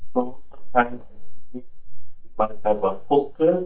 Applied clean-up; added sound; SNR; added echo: neural mask model DeepFilterNet 3.